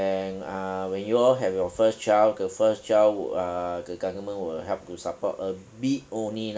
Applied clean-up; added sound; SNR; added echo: none; none; none; none.